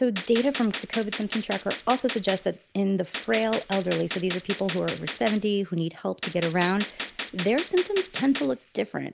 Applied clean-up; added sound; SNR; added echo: none; Gunshot, gunfire; 10 dB; none.